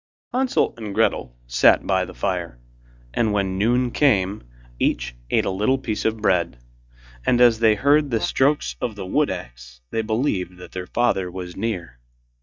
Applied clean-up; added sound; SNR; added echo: neural mask model DeepFilterNet 3.